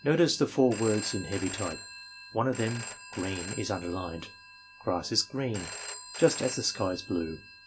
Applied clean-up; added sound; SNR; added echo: none; Telephone; 12 dB; reverberation time 0.2 s.